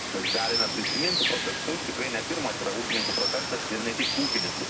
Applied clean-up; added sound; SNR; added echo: none; Water; -3 dB; reverberation time 0.3 s.